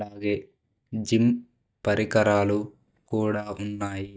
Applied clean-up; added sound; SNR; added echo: neural mask model DeepFilterNet 3.